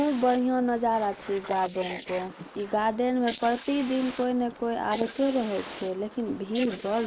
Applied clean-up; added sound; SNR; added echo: neural mask model Resemble Enhance denoiser.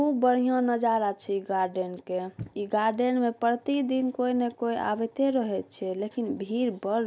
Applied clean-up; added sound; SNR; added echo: none; none; none; none.